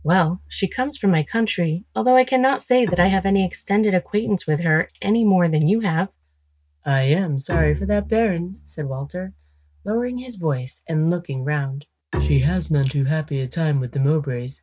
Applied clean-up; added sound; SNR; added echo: neural mask model RNNoise.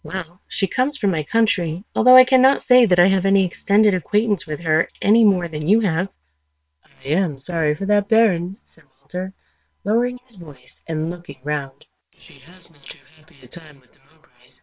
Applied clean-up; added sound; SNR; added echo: neural separator model SepFormer WHAM!.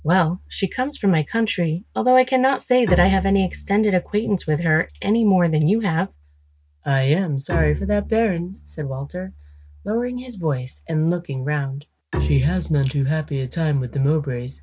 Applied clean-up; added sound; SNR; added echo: none; Bowed string instrument; 12 dB; none.